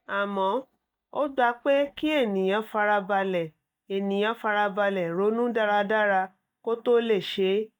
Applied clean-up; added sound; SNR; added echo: neural mask model DeepFilterNet 3.